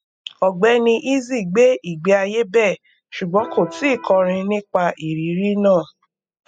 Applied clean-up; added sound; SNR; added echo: classical method spectral subtraction.